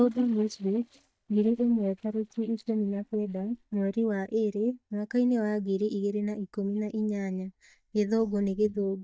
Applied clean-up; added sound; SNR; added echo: neural mask model DeepFilterNet 3.